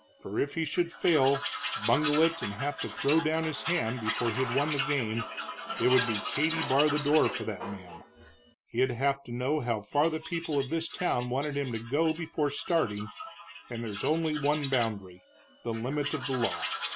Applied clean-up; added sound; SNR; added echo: none; Tools; 8 dB; none.